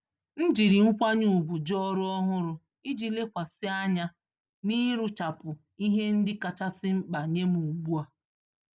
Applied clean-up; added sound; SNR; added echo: none; none; none; none.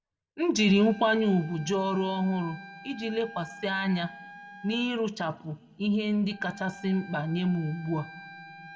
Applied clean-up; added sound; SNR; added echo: none; Wind instrument, woodwind instrument; 19 dB; reverberation time 2.1 s.